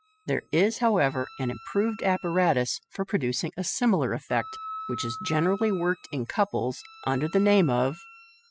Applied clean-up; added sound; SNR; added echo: classical method spectral subtraction.